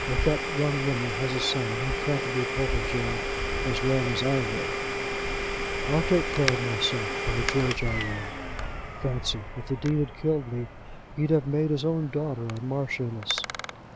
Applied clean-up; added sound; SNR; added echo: none; Domestic sounds, home sounds + Wind; 2 dB; none.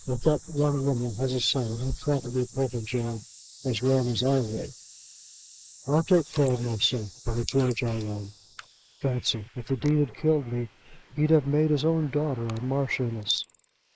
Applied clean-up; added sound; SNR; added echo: neural mask model Resemble Enhance denoiser.